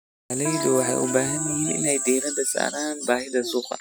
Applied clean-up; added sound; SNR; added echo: classical method Wiener filter.